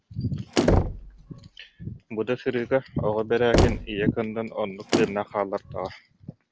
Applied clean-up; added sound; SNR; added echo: none; Knock + Motor vehicle (road); 0 dB; none.